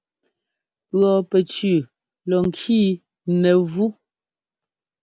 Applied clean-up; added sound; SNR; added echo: none; none; none; none.